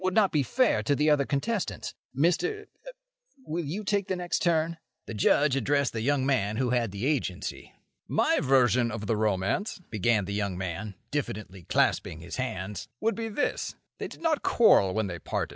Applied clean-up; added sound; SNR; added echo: none; none; none; none.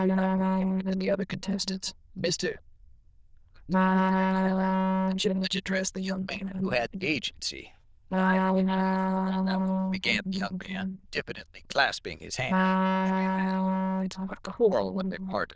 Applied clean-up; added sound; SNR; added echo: neural diffusion model UNIVERSE++.